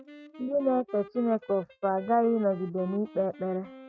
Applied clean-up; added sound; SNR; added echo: neural mask model RNNoise.